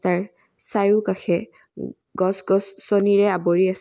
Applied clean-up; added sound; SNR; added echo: none; none; none; none.